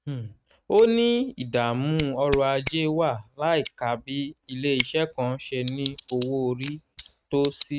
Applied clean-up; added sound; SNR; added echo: neural mask model RNNoise.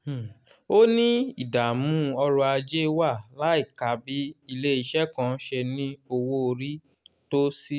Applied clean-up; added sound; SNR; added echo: none; none; none; none.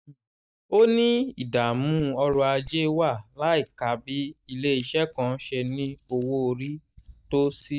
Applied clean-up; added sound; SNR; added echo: neural mask model DeepFilterNet 3.